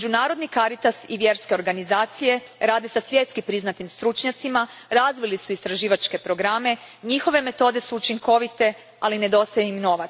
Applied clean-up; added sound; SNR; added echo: none; none; none; none.